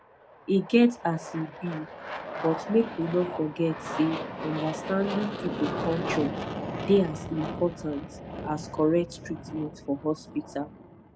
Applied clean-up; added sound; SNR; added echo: none; Aircraft; 8 dB; none.